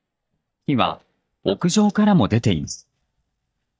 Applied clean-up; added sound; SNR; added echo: neural mask model DeepFilterNet 3.